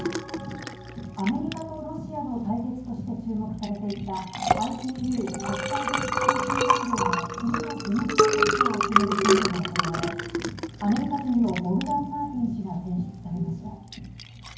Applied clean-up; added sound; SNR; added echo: none; Liquid; -1 dB; reverberation time 0.9 s.